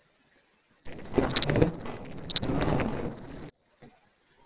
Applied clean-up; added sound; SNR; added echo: neural separator model SepFormer DNS4.